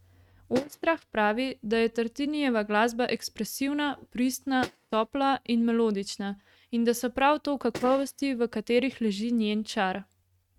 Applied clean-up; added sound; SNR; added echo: neural mask model RNNoise.